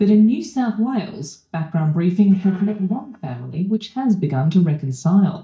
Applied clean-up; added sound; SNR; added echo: neural mask model DeepFilterNet 3.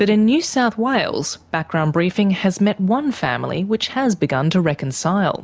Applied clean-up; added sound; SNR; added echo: none; none; none; none.